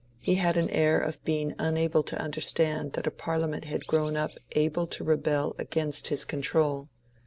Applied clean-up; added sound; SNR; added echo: none; Bird; 17 dB; none.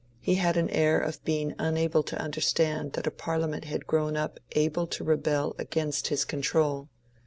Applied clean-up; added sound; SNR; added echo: none; none; none; none.